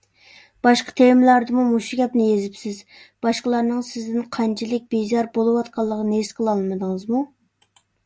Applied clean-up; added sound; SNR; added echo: none; none; none; none.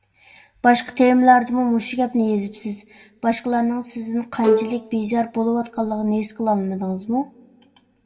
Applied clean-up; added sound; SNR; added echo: none; Bowed string instrument; 2 dB; reverberation time 0.3 s.